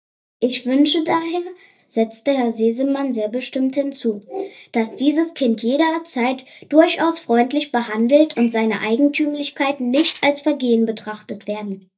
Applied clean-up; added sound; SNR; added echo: neural mask model DeepFilterNet 3.